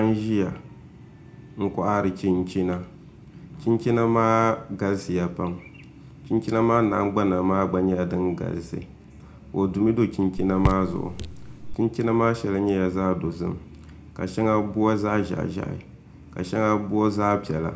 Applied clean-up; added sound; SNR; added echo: none; Raindrop / Drip; 4 dB; reverberation time 0.3 s.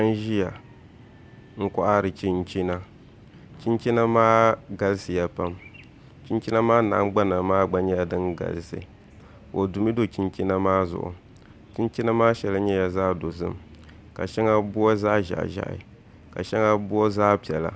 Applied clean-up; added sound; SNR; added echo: none; none; none; none.